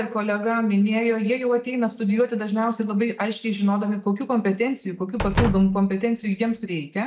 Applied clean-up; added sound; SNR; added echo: none; Slam; 7 dB; none.